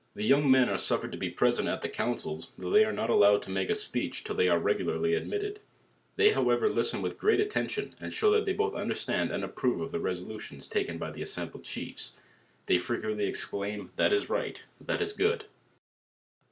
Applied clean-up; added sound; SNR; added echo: none; none; none; none.